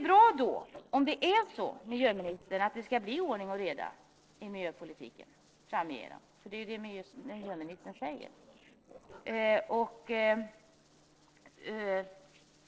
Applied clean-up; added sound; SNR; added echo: neural separator model SepFormer DNS4.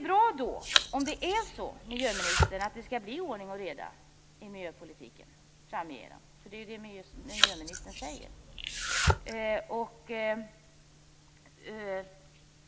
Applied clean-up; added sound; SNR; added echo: none; Domestic sounds, home sounds; -4 dB; none.